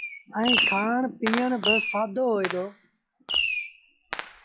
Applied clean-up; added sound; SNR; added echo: classical method log-MMSE.